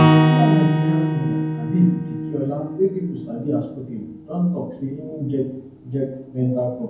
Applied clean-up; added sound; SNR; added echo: none; Acoustic guitar / Strum; -2 dB; reverberation time 0.9 s.